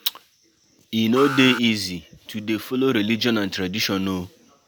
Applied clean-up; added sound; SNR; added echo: none; Alarm; 10 dB; none.